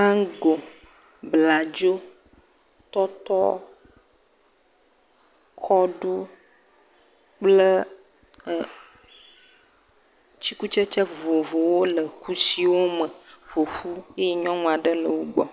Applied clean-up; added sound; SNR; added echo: none; none; none; none.